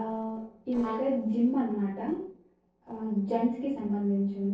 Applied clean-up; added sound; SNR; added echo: neural separator model SepFormer DNS4.